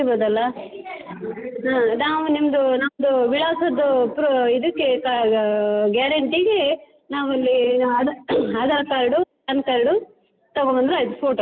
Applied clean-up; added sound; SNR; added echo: none; none; none; none.